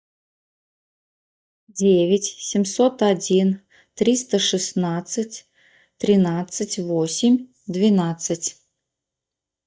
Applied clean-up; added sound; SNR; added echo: neural mask model DeepFilterNet 3.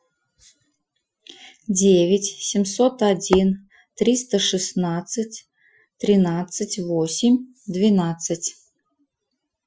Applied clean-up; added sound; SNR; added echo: classical method Wiener filter.